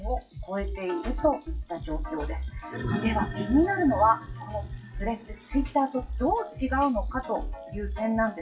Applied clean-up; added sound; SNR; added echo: classical method WPE with log-MMSE.